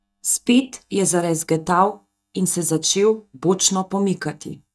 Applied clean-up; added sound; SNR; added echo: neural mask model DeepFilterNet 3.